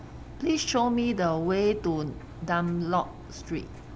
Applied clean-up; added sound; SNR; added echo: none; Engine; 14 dB; none.